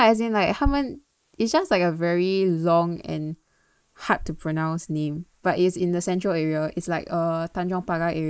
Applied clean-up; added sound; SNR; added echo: neural mask model Resemble Enhance denoiser.